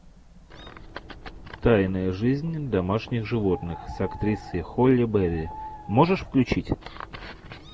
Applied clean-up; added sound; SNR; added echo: none; Bird; 18 dB; none.